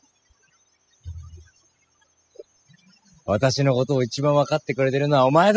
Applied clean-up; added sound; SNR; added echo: classical method spectral subtraction.